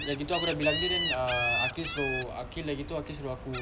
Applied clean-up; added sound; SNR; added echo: none; Gull, seagull; 2 dB; none.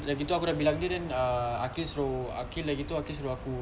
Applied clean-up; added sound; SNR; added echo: none; none; none; none.